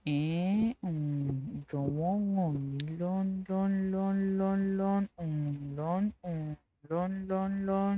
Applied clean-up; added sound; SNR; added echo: neural mask model RNNoise.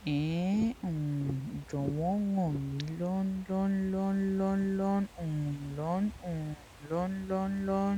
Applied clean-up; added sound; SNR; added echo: none; Fireworks / Ocean; 16 dB; none.